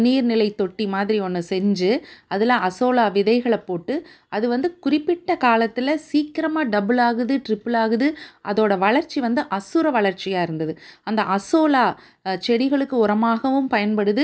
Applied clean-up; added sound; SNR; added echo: none; none; none; none.